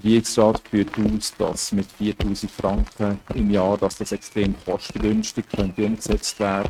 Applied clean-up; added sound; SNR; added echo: neural mask model RNNoise.